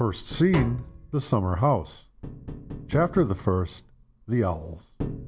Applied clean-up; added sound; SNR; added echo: none; Tap; 11 dB; none.